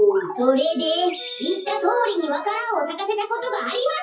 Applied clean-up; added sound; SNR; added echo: classical method WPE with log-MMSE.